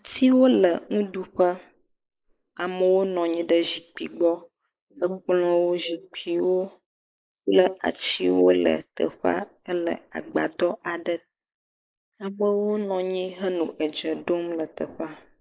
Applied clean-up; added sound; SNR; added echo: neural mask model Resemble Enhance denoiser.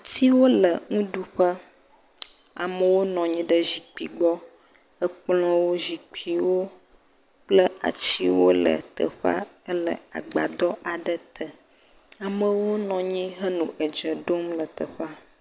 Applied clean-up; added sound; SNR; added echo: none; none; none; none.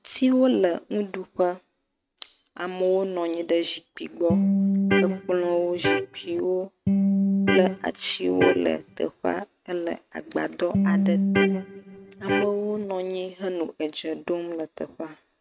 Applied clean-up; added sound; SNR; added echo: neural mask model RNNoise.